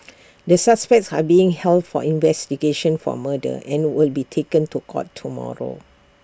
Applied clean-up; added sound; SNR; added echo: none; none; none; none.